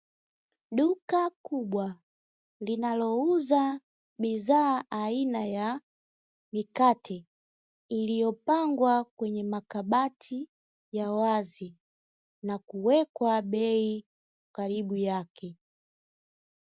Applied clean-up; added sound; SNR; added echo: none; none; none; none.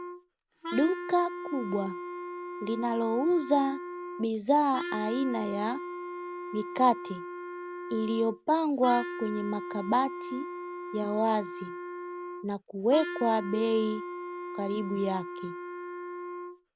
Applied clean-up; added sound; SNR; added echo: none; Wind instrument, woodwind instrument; 8 dB; none.